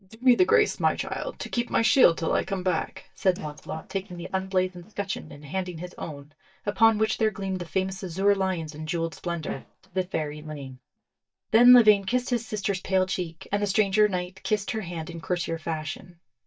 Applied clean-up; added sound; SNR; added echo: neural mask model DeepFilterNet 3.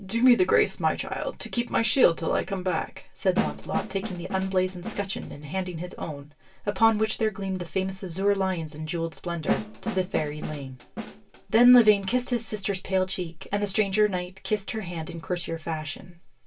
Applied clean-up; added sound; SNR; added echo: none; Snare drum; 7 dB; reverberation time 0.1 s.